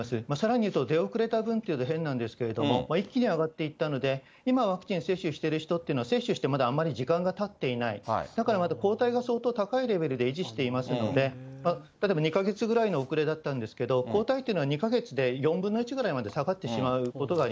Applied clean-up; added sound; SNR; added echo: none; none; none; none.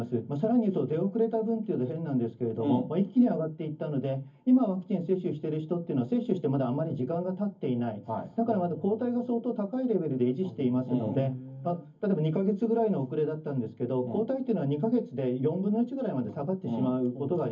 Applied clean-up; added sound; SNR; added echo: none; none; none; reverberation time 0.3 s.